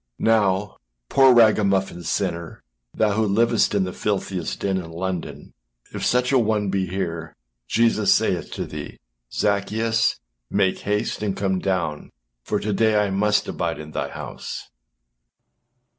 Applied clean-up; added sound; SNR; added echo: none; none; none; none.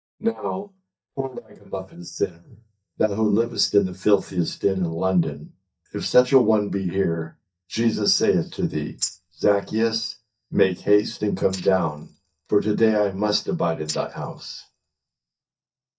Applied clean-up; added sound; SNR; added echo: neural mask model DeepFilterNet 3.